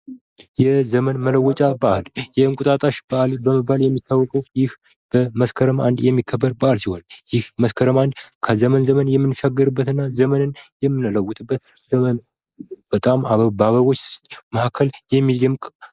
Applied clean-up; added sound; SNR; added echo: neural mask model Resemble Enhance denoiser.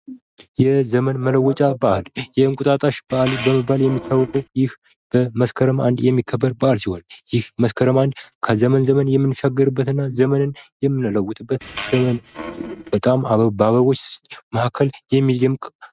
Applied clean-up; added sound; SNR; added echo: neural mask model RNNoise.